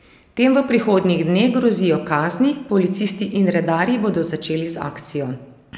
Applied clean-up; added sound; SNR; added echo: none; none; none; none.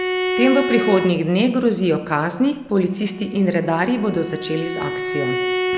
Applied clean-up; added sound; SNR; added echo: none; Bowed string instrument; 5 dB; none.